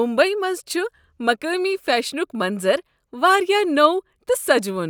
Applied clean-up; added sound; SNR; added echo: none; none; none; none.